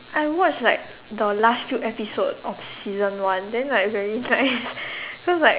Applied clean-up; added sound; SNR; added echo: none; none; none; none.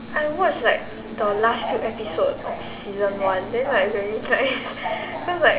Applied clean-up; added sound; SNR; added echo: none; Subway, metro, underground; 10 dB; reverberation time 2.6 s.